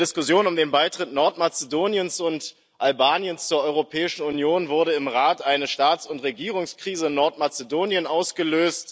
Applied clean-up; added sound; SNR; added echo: none; none; none; none.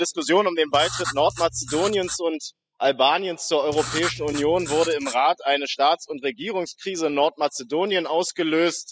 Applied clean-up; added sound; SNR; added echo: classical method spectral subtraction.